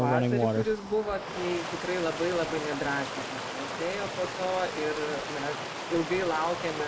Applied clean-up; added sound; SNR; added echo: none; Stream; 2 dB; none.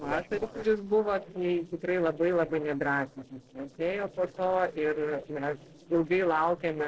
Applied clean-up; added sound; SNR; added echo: neural separator model SepFormer DNS4.